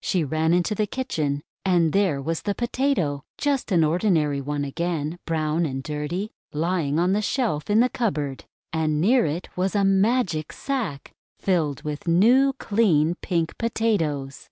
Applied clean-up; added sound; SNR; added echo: none; none; none; none.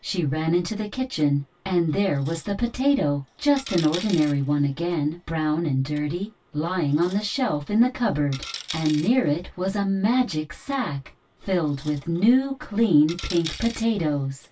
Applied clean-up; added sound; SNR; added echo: none; Coin (dropping); 19 dB; reverberation time 0.1 s.